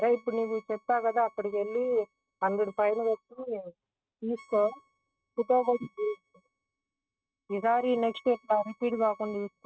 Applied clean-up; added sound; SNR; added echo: neural mask model RNNoise.